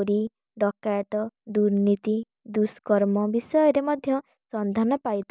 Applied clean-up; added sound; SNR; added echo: none; none; none; none.